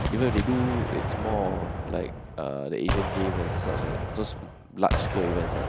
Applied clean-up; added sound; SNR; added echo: none; Gunshot, gunfire; 0 dB; none.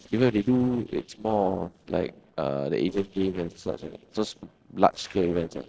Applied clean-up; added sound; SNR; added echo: neural separator model SepFormer DNS4.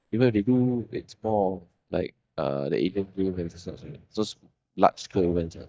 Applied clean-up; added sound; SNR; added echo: neural mask model DeepFilterNet 3.